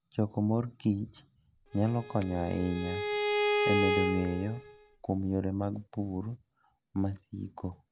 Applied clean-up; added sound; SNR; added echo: none; Bowed string instrument; 0 dB; none.